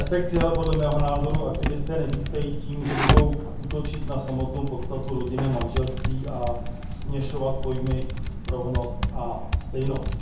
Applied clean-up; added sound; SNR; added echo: none; Typing; -2 dB; reverberation time 0.7 s.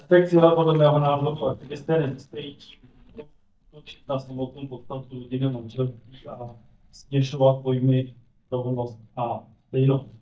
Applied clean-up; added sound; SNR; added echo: neural mask model DeepFilterNet 3.